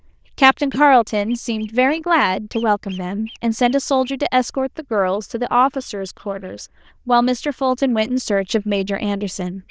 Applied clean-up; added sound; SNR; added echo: neural diffusion model UNIVERSE++.